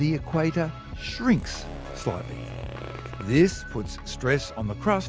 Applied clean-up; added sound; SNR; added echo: none; Zipper (clothing); 18 dB; none.